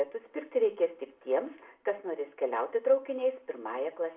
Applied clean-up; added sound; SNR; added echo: none; none; none; reverberation time 0.3 s.